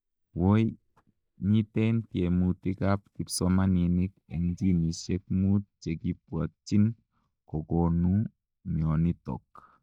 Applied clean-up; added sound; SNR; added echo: neural mask model DeepFilterNet 3.